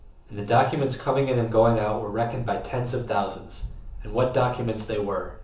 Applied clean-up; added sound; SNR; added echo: none; Wind / Bird; 17 dB; reverberation time 0.8 s.